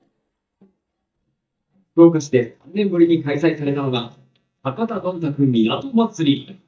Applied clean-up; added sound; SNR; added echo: neural mask model DeepFilterNet 3.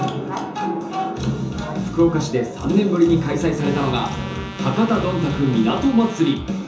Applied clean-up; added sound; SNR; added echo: none; Trumpet; 17 dB; reverberation time 0.6 s.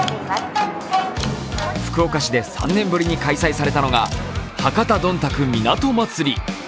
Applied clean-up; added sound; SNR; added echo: none; none; none; none.